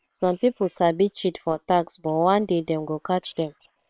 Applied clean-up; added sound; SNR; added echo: neural separator model SepFormer WHAM!.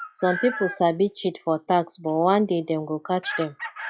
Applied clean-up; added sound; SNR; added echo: classical method log-MMSE.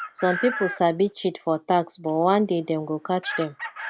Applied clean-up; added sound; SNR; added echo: none; Chicken, rooster; 11 dB; none.